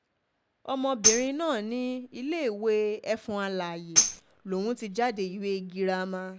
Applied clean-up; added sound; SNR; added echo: none; Tambourine; -3 dB; none.